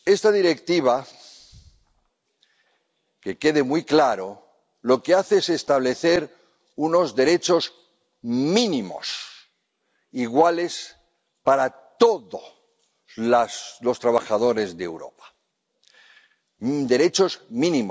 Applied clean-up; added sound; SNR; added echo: none; none; none; none.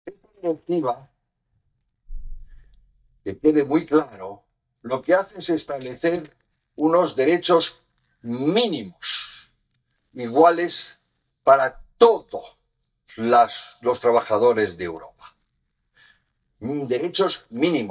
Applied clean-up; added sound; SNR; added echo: neural mask model DeepFilterNet 3.